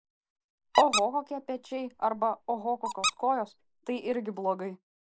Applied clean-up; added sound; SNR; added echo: neural mask model Resemble Enhance denoiser.